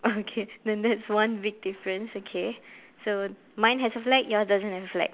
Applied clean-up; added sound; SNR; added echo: none; none; none; none.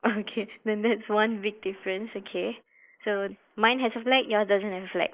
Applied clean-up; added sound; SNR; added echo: neural mask model Resemble Enhance denoiser.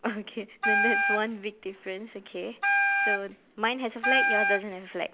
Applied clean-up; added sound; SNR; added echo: none; Wind instrument, woodwind instrument; -5 dB; none.